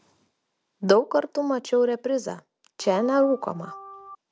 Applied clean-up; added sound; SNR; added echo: none; Organ; 17 dB; none.